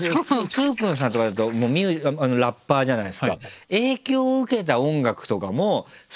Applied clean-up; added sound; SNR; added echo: neural mask model Resemble Enhance denoiser.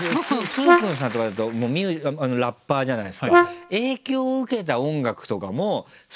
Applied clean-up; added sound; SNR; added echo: none; Brass instrument; -3 dB; none.